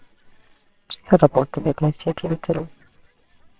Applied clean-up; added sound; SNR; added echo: neural separator model SepFormer WHAMR!.